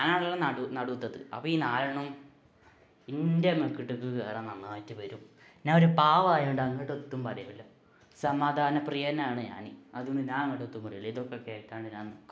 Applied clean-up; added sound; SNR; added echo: none; none; none; none.